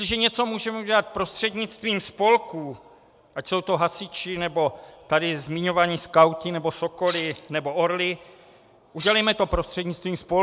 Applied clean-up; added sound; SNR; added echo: none; Rattle (instrument); 15 dB; none.